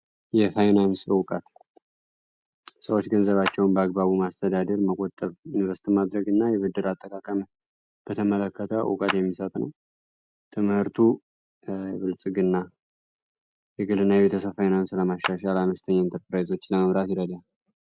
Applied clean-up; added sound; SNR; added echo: none; Clapping; 12 dB; none.